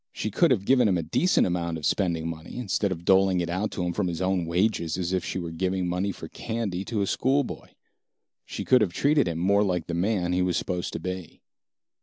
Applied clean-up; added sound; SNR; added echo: none; none; none; none.